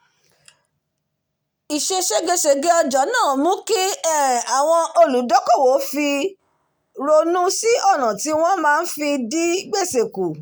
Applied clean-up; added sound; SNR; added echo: none; none; none; none.